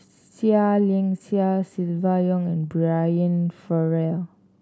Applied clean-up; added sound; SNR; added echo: none; none; none; none.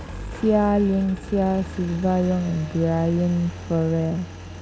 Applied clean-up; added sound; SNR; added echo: none; Engine; 12 dB; none.